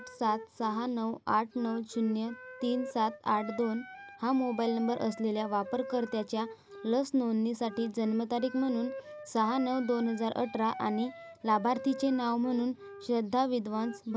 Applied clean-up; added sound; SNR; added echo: none; Wind instrument, woodwind instrument; 15 dB; none.